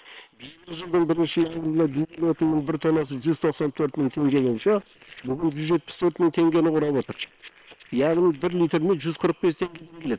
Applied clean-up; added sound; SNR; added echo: neural separator model SepFormer WHAM!.